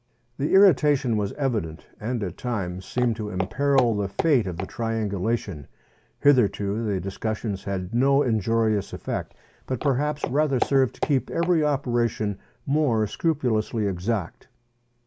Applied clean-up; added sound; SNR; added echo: none; Walk, footsteps; 10 dB; none.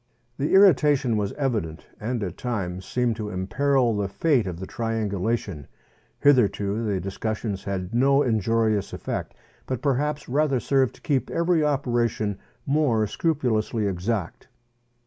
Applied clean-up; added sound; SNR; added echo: none; none; none; none.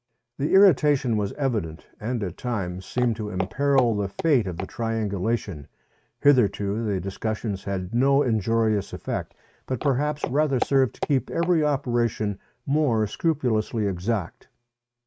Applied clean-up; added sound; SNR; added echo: neural mask model RNNoise.